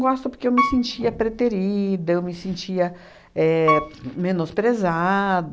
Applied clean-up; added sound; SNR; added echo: none; Piano; 7 dB; none.